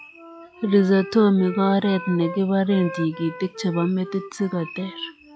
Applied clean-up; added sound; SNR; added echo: classical method log-MMSE.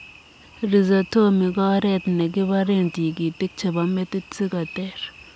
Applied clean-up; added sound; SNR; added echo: none; none; none; none.